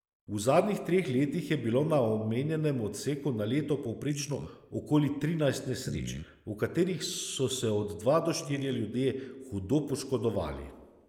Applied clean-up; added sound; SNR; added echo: neural mask model Resemble Enhance denoiser.